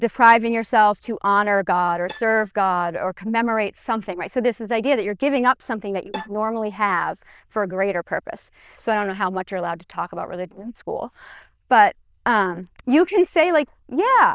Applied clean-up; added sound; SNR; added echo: neural diffusion model UNIVERSE++.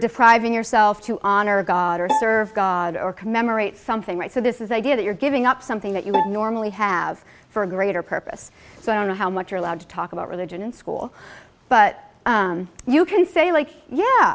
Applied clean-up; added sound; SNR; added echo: none; Bowed string instrument; 7 dB; none.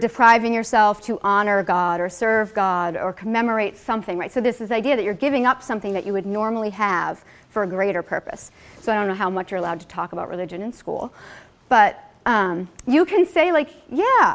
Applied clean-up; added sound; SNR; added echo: none; none; none; none.